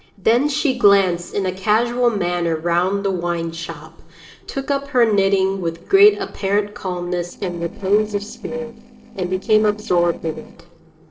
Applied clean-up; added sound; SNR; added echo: neural separator model SepFormer DNS4.